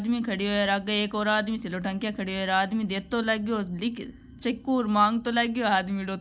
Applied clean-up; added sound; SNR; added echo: none; none; none; none.